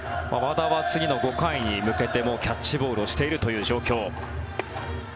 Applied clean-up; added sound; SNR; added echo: none; none; none; none.